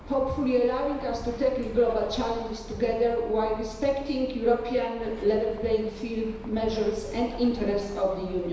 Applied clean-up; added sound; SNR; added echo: none; Bird; 14 dB; reverberation time 1.0 s.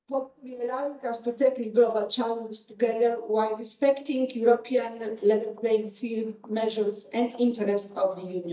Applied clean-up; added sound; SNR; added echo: neural mask model DeepFilterNet 3.